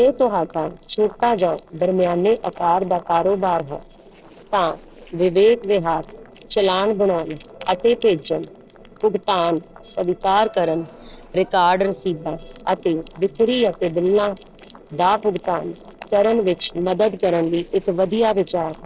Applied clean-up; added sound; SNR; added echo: neural separator model SepFormer DNS4.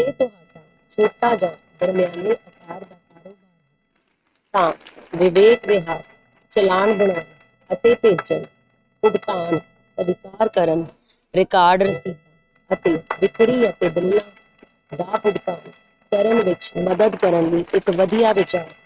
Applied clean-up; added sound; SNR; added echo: neural mask model RNNoise.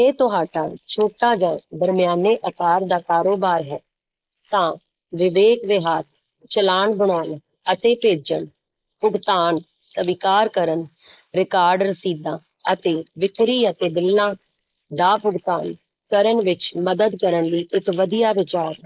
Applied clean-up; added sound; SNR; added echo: neural mask model Resemble Enhance denoiser.